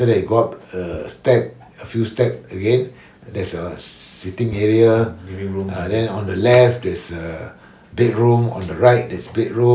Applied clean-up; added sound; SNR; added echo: none; none; none; none.